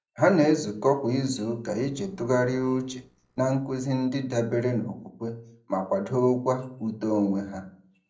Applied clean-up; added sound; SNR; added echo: neural separator model SepFormer DNS4.